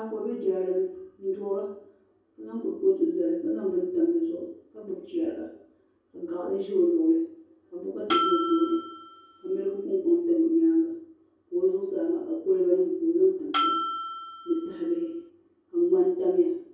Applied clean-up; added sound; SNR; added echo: none; Bell; 4 dB; reverberation time 0.6 s.